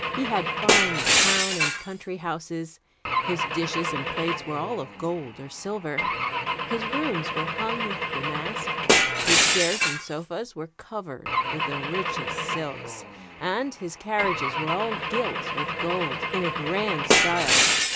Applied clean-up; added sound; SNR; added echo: none; Glass / Engine / Car; -5 dB; none.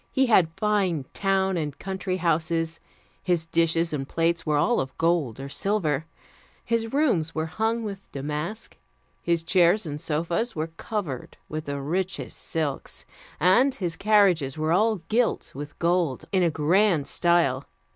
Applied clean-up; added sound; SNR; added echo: none; none; none; none.